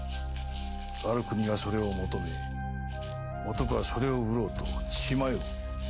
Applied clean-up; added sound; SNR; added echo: none; Rattle (instrument); 3 dB; none.